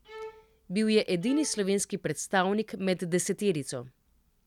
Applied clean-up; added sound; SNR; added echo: none; Bowed string instrument; 17 dB; none.